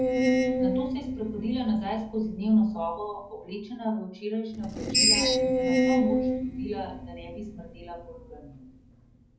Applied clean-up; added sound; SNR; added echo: none; Screech; -3 dB; reverberation time 0.7 s.